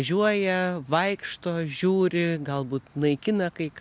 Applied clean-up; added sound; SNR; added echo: none; none; none; none.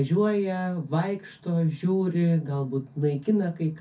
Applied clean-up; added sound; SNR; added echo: none; none; none; reverberation time 0.3 s.